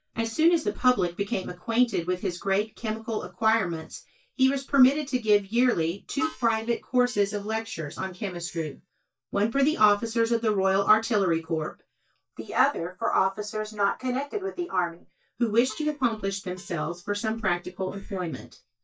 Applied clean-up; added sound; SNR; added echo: neural mask model DeepFilterNet 3.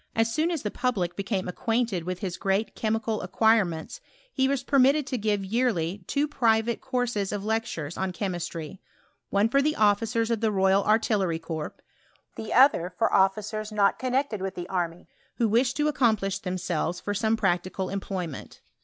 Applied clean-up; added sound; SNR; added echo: none; none; none; none.